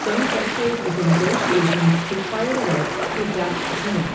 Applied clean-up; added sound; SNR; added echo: none; Ocean; 3 dB; reverberation time 0.7 s.